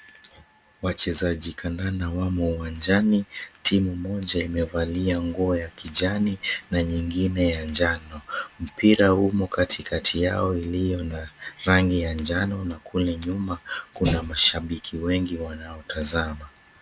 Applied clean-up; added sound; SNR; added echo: none; none; none; none.